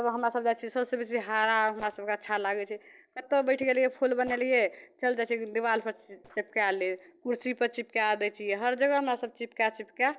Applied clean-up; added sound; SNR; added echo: neural separator model SepFormer DNS4.